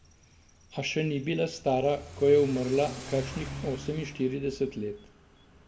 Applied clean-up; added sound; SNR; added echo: none; Accelerating, revving, vroom / Car; 14 dB; reverberation time 1.5 s.